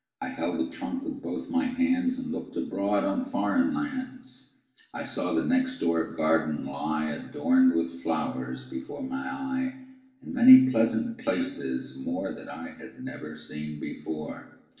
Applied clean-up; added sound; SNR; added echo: none; none; none; reverberation time 0.8 s.